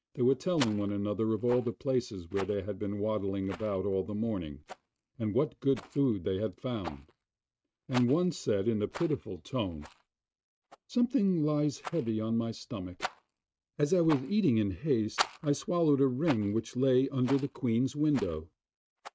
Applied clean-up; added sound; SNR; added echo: neural mask model RNNoise.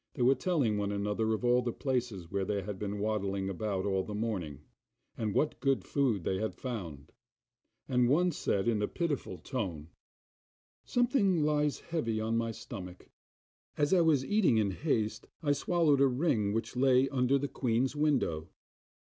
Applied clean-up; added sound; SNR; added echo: none; none; none; none.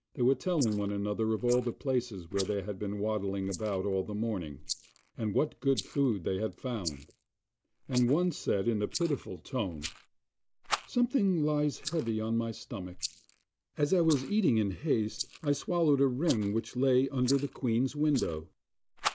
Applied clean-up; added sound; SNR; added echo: neural mask model Resemble Enhance denoiser.